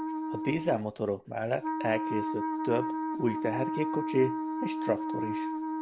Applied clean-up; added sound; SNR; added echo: none; Wind instrument, woodwind instrument; 1 dB; none.